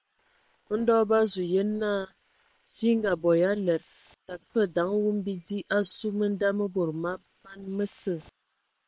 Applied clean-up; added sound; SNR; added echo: neural separator model SepFormer WHAM!.